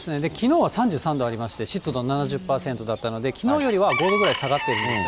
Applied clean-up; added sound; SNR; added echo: none; Bird / Chicken, rooster; 8 dB; none.